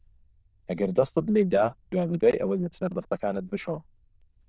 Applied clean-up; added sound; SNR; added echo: neural diffusion model UNIVERSE++.